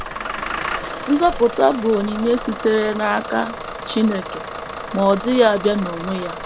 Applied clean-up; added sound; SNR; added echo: none; Engine starting / Bus; 9 dB; none.